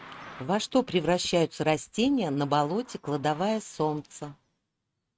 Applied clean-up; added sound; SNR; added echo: neural mask model RNNoise.